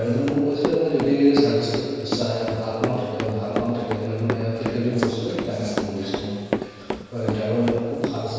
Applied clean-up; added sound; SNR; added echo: none; Run; 7 dB; reverberation time 1.9 s.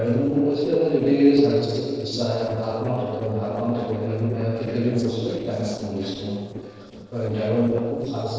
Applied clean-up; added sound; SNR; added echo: neural separator model SepFormer DNS4.